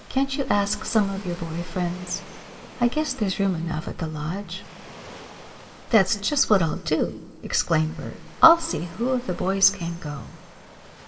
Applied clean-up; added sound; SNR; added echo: none; Waves, surf; 20 dB; reverberation time 1.1 s.